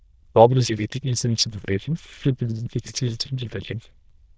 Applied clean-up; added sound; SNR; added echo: neural diffusion model UNIVERSE++.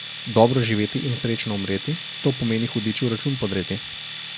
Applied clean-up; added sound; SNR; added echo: none; Domestic sounds, home sounds; 8 dB; none.